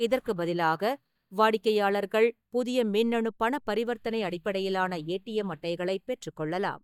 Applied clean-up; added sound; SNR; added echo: neural mask model DeepFilterNet 3.